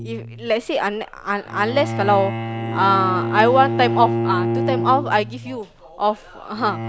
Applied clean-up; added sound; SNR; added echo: none; Bowed string instrument; 4 dB; none.